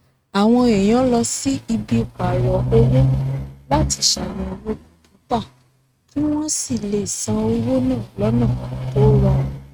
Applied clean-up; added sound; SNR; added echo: neural mask model RNNoise.